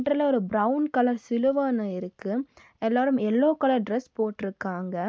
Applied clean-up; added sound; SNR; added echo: none; none; none; none.